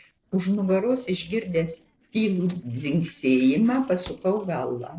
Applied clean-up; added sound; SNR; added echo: neural separator model SepFormer DNS4.